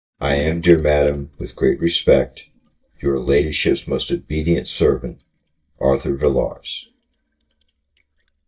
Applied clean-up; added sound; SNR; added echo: neural mask model DeepFilterNet 3.